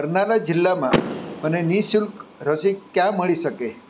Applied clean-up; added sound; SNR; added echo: none; Door / Car; 9 dB; none.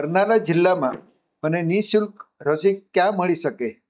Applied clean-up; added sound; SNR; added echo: neural mask model DeepFilterNet 3.